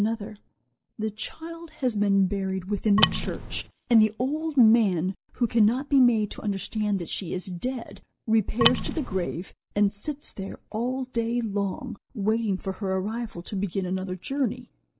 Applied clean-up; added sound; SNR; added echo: none; Wood; 1 dB; none.